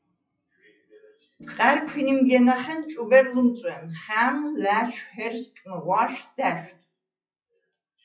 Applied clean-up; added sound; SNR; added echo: classical method WPE with log-MMSE.